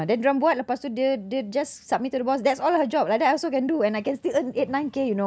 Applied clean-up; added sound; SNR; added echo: none; none; none; none.